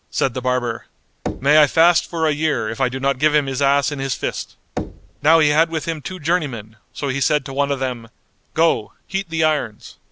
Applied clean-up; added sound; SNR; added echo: none; Knock / Wood; 15 dB; none.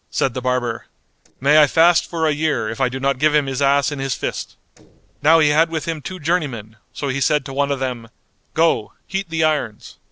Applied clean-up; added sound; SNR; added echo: neural separator model SepFormer DNS4.